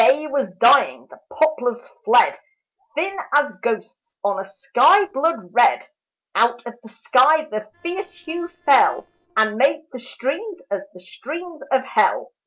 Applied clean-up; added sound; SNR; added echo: neural separator model SepFormer DNS4.